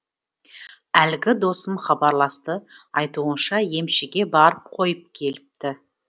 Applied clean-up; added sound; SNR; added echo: none; none; none; none.